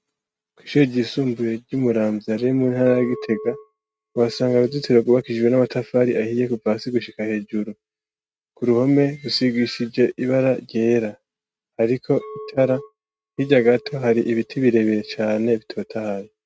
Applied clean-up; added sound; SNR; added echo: neural mask model RNNoise.